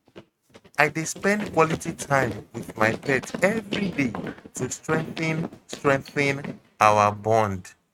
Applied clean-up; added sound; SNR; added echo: neural mask model RNNoise.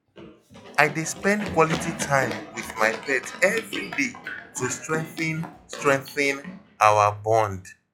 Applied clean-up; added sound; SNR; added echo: classical method log-MMSE.